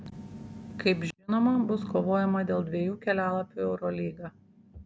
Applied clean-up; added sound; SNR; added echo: none; none; none; none.